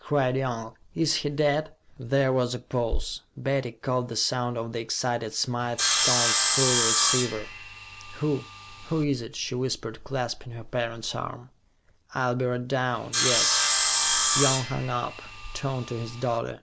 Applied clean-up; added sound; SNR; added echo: none; Sawing; -2 dB; none.